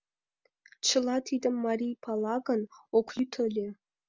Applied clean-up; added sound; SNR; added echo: none; none; none; none.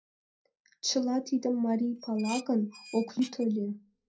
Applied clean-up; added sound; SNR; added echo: none; Dishes, pots, and pans; 17 dB; reverberation time 0.2 s.